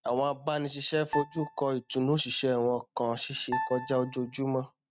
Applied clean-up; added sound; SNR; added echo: neural mask model RNNoise.